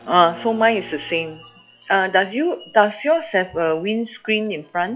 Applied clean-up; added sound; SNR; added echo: classical method log-MMSE.